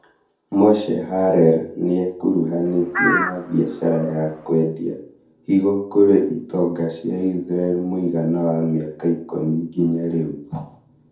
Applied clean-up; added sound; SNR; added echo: none; Crow; 5 dB; reverberation time 0.6 s.